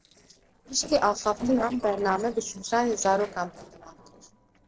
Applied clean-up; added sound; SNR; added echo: neural separator model SepFormer DNS4.